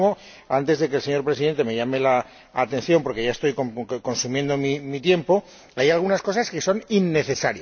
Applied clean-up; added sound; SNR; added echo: none; none; none; none.